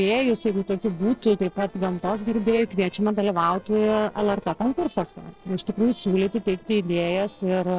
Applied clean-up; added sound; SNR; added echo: neural separator model SepFormer DNS4.